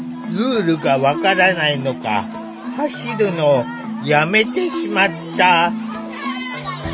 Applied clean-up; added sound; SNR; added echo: none; none; none; none.